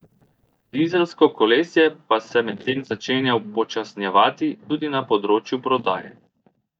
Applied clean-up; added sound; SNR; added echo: neural mask model DeepFilterNet 3.